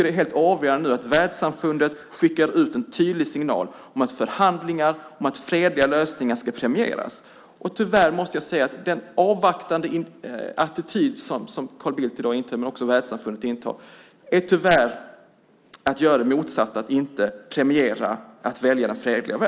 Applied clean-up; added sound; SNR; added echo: none; none; none; none.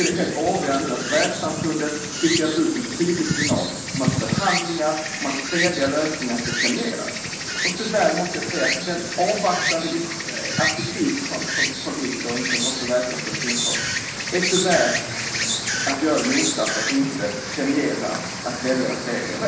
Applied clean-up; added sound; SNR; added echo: none; Insect; 2 dB; reverberation time 0.9 s.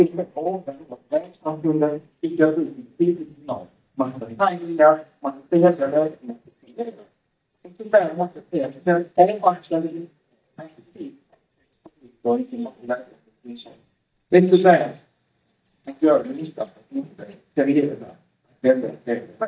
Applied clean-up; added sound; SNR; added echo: neural mask model DeepFilterNet 3.